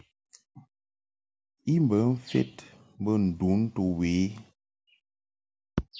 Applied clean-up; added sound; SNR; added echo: none; none; none; none.